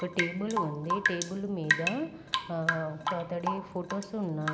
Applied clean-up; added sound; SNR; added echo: none; Drip / Rain; 0 dB; none.